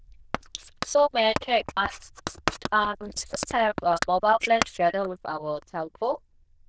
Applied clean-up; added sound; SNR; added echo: neural diffusion model UNIVERSE++.